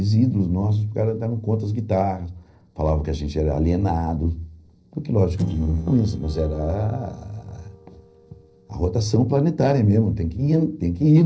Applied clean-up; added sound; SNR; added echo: neural separator model SepFormer DNS4.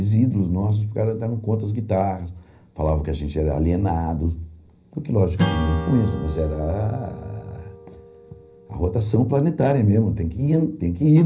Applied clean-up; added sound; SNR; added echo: none; Strum; 13 dB; reverberation time 0.5 s.